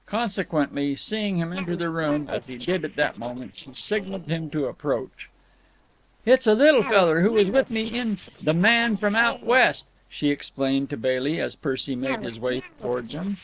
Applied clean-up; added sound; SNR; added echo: neural separator model SepFormer DNS4.